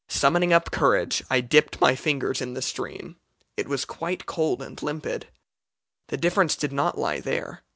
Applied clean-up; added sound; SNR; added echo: none; none; none; none.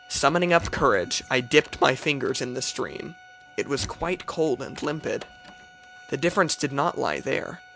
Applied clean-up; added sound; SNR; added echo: none; Door + Bowed string instrument; 18 dB; none.